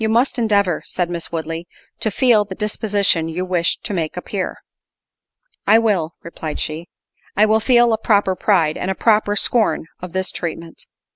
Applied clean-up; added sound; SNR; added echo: none; none; none; none.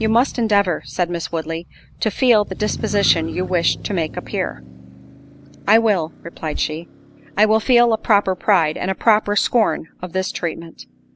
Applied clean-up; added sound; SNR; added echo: none; Motor vehicle (road); 17 dB; none.